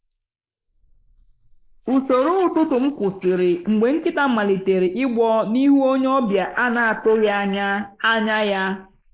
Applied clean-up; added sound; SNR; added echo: neural mask model Resemble Enhance denoiser.